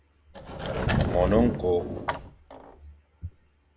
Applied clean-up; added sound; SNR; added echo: none; Sliding door / Wood; 0 dB; none.